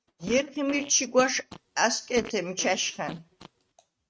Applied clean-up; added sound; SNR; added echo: neural mask model RNNoise.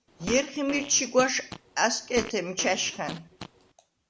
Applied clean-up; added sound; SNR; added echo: none; Fart; 13 dB; none.